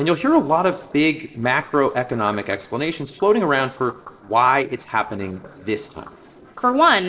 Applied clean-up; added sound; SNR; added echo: neural separator model SepFormer DNS4.